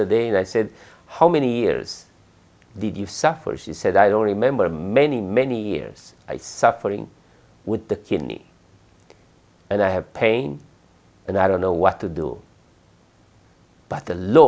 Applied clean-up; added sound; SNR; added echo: none; none; none; none.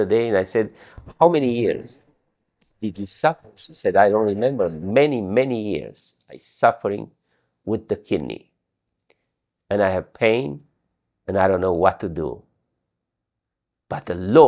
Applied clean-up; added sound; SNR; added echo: neural mask model DeepFilterNet 3.